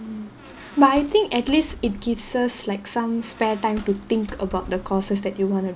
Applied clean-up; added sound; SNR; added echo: none; Squeak; 18 dB; none.